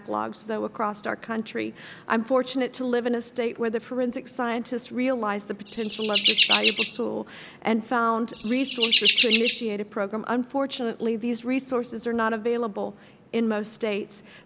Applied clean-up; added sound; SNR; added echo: none; Chirp, tweet; -1 dB; none.